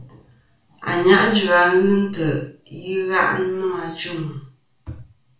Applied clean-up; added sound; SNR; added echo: none; none; none; reverberation time 0.3 s.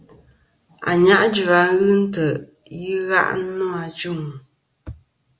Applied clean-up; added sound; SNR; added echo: none; none; none; none.